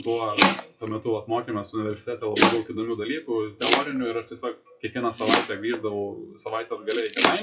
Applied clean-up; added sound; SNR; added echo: classical method WPE with log-MMSE.